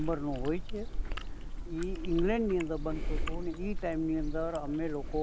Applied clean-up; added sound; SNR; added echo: none; Chewing, mastication; 1 dB; none.